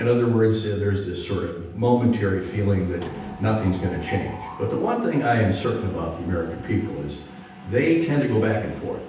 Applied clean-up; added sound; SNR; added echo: none; Mechanisms; 18 dB; reverberation time 0.9 s.